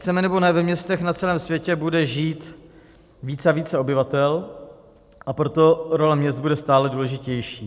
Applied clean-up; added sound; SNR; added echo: none; none; none; none.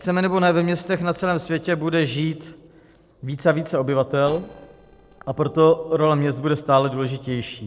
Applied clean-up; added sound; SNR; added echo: neural separator model SepFormer DNS4.